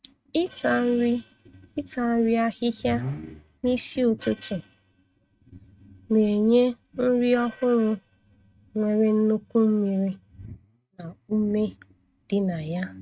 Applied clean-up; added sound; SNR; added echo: neural mask model RNNoise.